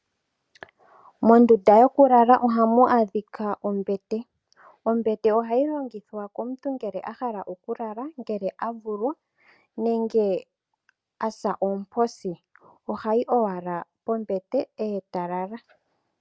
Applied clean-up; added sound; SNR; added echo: none; none; none; none.